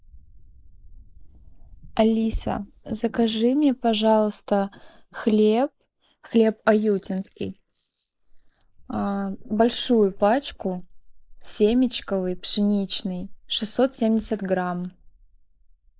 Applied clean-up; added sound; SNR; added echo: neural mask model Resemble Enhance denoiser.